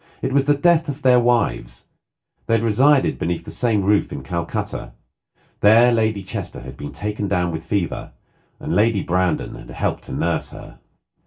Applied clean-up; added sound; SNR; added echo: none; none; none; reverberation time 0.2 s.